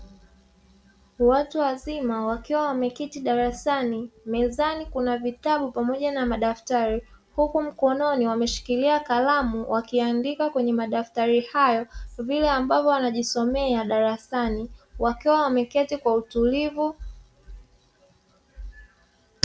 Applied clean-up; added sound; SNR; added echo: none; none; none; none.